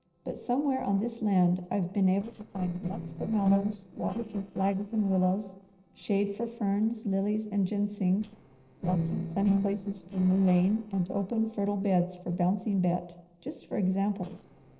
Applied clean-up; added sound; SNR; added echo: neural separator model SepFormer DNS4.